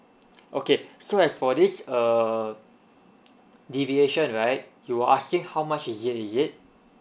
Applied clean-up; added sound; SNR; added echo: none; none; none; none.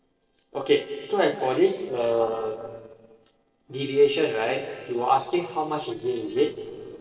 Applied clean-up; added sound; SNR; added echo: neural separator model SepFormer DNS4.